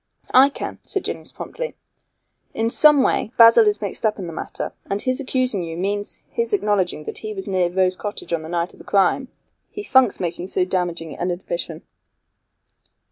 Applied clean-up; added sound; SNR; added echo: none; none; none; none.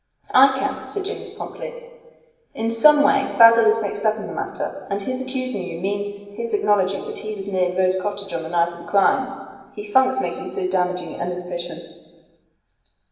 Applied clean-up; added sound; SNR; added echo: none; none; none; reverberation time 1.4 s.